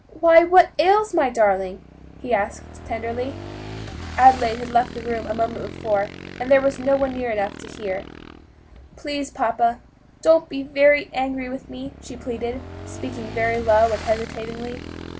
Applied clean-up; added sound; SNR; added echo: none; Motorcycle / Engine; 15 dB; none.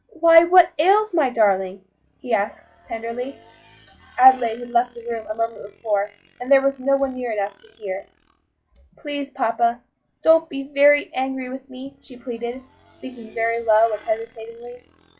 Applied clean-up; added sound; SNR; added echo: classical method log-MMSE.